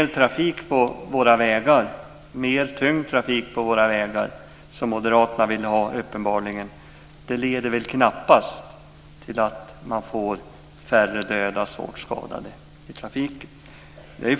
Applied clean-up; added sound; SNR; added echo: none; none; none; none.